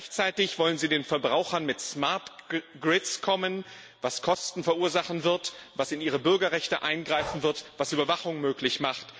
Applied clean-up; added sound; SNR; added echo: none; Breathing; 17 dB; none.